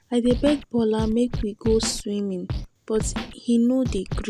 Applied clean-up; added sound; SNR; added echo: none; Scratching (performance technique); 8 dB; none.